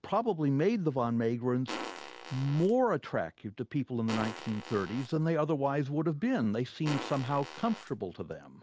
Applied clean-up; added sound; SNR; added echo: none; Fart; 11 dB; none.